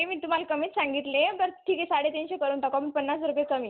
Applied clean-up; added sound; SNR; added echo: none; none; none; none.